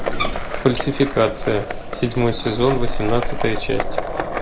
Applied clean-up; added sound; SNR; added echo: none; Bathtub (filling or washing) + Skateboard; 1 dB; none.